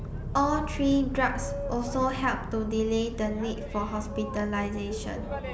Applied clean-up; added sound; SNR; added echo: none; Boat, Water vehicle; 6 dB; none.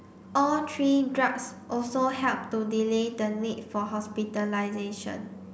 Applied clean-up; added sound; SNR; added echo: none; none; none; none.